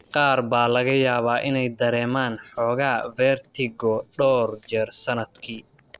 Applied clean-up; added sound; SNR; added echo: neural separator model SepFormer DNS4.